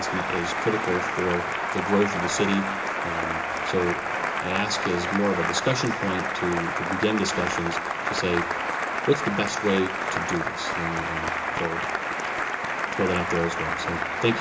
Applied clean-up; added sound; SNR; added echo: none; Applause; 0 dB; reverberation time 0.2 s.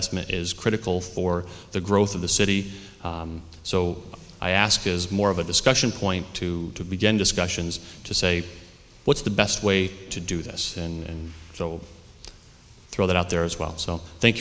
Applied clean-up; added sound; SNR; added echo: none; none; none; none.